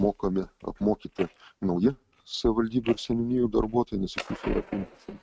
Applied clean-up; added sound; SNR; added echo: neural mask model RNNoise.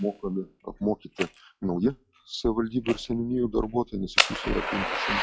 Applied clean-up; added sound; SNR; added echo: classical method log-MMSE.